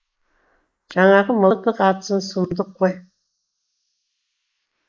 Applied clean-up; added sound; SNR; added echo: neural mask model Resemble Enhance denoiser.